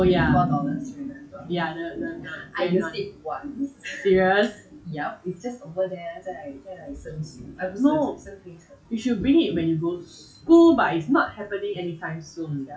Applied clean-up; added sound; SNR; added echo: classical method WPE with log-MMSE.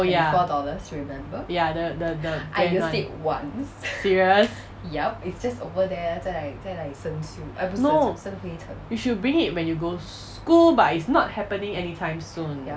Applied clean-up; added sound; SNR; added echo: none; none; none; none.